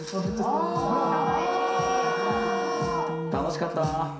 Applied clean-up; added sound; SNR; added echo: none; Wind instrument, woodwind instrument; 5 dB; reverberation time 0.7 s.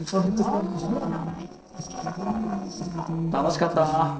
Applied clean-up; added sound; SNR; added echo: neural separator model SepFormer DNS4.